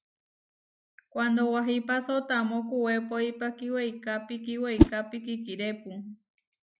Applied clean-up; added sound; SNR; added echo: none; Whoosh, swoosh, swish; -2 dB; none.